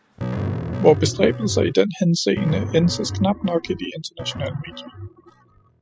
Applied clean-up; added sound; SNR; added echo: classical method spectral subtraction.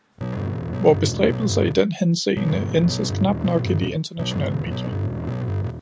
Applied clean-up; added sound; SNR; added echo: none; Bass guitar; 3 dB; none.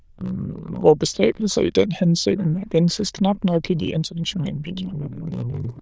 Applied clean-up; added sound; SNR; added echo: neural diffusion model UNIVERSE++.